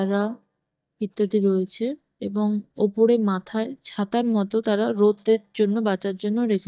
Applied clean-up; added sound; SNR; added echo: neural mask model DeepFilterNet 3.